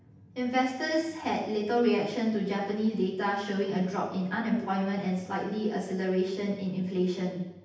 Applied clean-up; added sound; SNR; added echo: none; none; none; reverberation time 0.9 s.